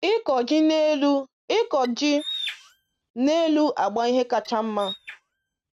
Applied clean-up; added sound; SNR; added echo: neural mask model RNNoise.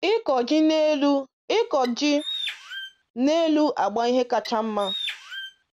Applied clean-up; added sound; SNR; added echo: none; Bird; 12 dB; none.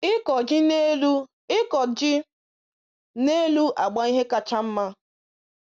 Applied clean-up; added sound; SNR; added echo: none; none; none; none.